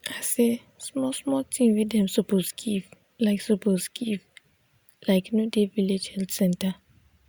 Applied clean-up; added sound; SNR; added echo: none; none; none; none.